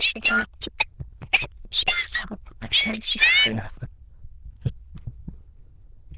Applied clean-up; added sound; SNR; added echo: neural diffusion model UNIVERSE++.